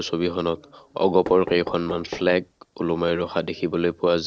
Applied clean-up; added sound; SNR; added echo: neural separator model SepFormer DNS4.